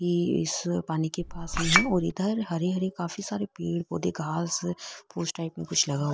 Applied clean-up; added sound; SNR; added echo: none; Chink, clink; -1 dB; none.